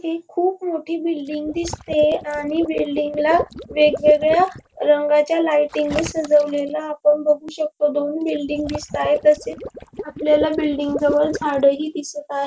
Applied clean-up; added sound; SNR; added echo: none; Water / Liquid; 13 dB; none.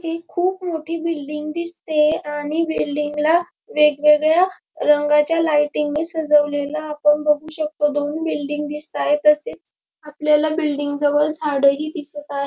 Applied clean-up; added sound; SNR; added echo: none; none; none; none.